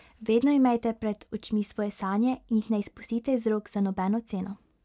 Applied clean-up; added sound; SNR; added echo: none; none; none; none.